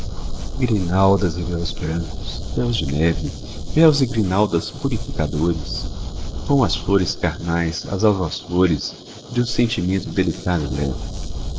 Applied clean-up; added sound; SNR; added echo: neural mask model Resemble Enhance denoiser.